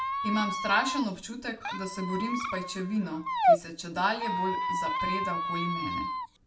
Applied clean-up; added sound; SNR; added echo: none; Squeak; -2 dB; reverberation time 0.2 s.